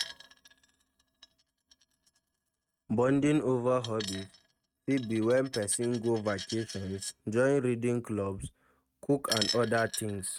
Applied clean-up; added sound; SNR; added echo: neural mask model RNNoise.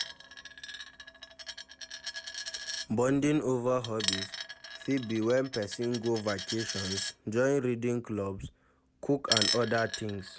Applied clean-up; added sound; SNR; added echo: none; Coin (dropping); 7 dB; none.